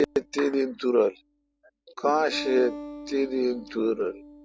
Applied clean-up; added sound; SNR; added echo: none; Clapping + Acoustic guitar; 15 dB; none.